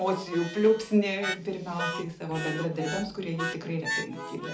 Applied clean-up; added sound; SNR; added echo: none; Harmonica; 8 dB; reverberation time 0.4 s.